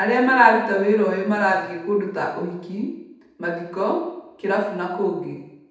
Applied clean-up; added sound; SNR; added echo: none; none; none; reverberation time 0.8 s.